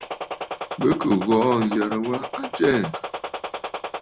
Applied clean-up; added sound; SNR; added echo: none; Gunshot, gunfire; 8 dB; none.